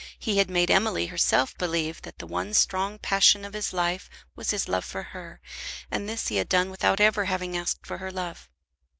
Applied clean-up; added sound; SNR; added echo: none; none; none; none.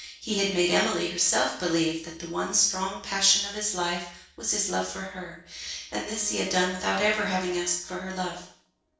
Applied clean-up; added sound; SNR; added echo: neural separator model SepFormer DNS4.